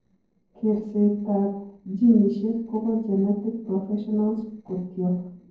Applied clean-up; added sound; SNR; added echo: neural separator model SepFormer DNS4.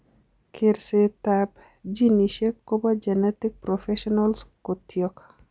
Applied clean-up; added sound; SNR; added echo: none; none; none; none.